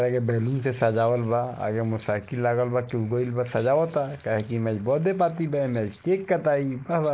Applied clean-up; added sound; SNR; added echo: neural mask model Resemble Enhance denoiser.